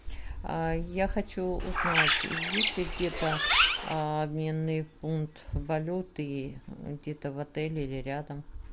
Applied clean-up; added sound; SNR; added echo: none; Bird; -4 dB; none.